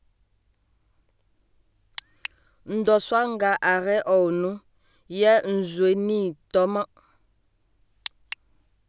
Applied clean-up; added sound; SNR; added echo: none; none; none; none.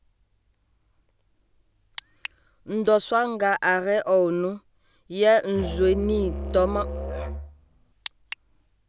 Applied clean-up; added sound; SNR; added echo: none; Musical instrument; 6 dB; none.